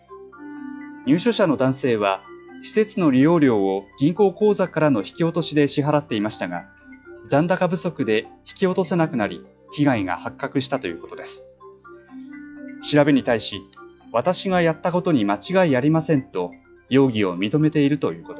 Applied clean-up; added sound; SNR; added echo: classical method log-MMSE.